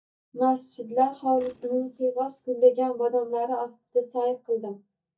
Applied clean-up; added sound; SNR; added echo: neural mask model DeepFilterNet 3.